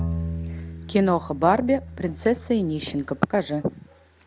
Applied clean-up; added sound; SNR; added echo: none; Bowed string instrument; 10 dB; none.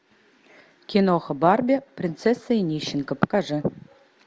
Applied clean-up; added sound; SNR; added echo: none; none; none; none.